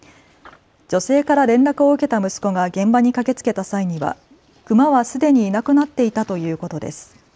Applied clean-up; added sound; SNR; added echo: none; none; none; none.